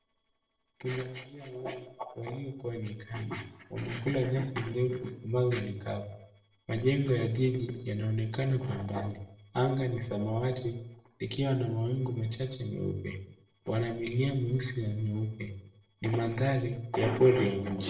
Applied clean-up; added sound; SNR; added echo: neural separator model SepFormer DNS4.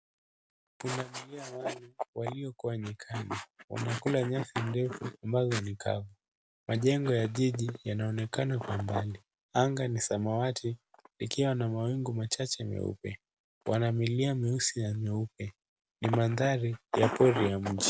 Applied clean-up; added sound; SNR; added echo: none; none; none; none.